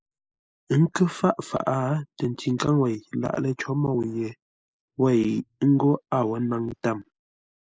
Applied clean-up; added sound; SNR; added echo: neural mask model Resemble Enhance denoiser.